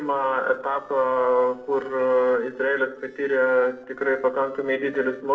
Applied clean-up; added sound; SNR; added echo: neural separator model SepFormer DNS4.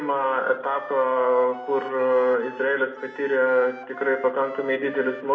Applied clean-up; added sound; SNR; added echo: none; Wind instrument, woodwind instrument; 15 dB; reverberation time 0.8 s.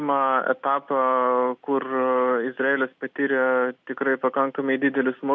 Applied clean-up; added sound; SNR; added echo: none; none; none; none.